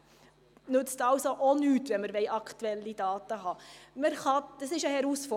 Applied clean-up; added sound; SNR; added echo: none; none; none; none.